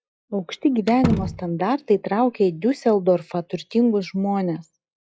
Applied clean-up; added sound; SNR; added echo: classical method log-MMSE.